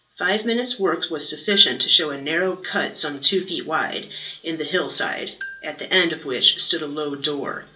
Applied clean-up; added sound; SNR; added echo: none; Marimba, xylophone; 18 dB; reverberation time 0.2 s.